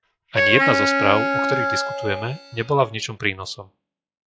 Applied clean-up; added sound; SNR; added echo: classical method log-MMSE.